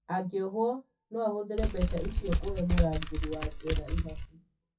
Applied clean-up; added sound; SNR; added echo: classical method WPE with log-MMSE.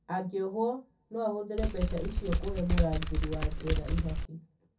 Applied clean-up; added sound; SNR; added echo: none; Typing; -4 dB; reverberation time 0.3 s.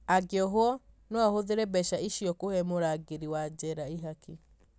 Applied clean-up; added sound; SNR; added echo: none; none; none; none.